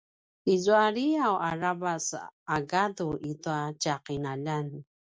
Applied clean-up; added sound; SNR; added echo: none; none; none; none.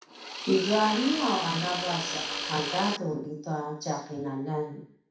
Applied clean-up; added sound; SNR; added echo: none; Tools; 4 dB; reverberation time 0.6 s.